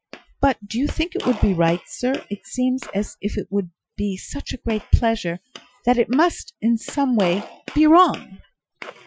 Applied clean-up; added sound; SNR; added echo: classical method Wiener filter.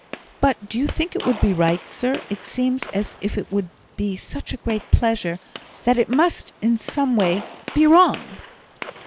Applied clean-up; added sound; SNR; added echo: none; Gunshot, gunfire; 16 dB; none.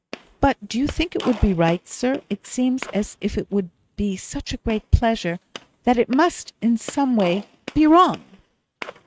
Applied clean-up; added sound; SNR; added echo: neural mask model RNNoise.